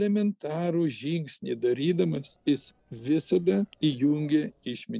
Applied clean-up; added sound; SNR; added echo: neural separator model SepFormer DNS4.